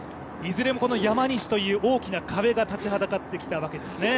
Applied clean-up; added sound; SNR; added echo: none; Zipper (clothing); 15 dB; none.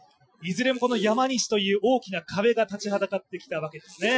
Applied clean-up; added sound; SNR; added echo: classical method Wiener filter.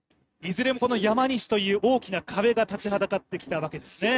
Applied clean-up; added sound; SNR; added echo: neural mask model RNNoise.